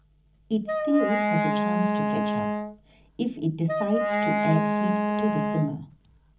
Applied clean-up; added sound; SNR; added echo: none; Wind instrument, woodwind instrument; -2 dB; reverberation time 0.4 s.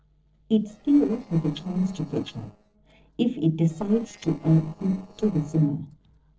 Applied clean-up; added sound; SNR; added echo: neural separator model SepFormer DNS4.